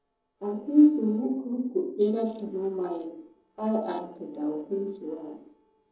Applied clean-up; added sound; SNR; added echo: neural separator model SepFormer DNS4.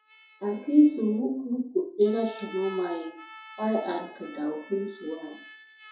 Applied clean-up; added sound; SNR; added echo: classical method WPE with log-MMSE.